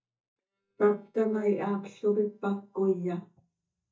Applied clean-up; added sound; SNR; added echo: neural mask model DeepFilterNet 3.